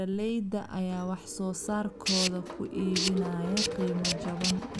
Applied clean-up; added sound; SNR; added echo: none; Tools; 2 dB; none.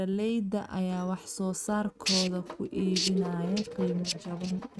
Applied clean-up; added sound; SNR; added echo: neural mask model RNNoise.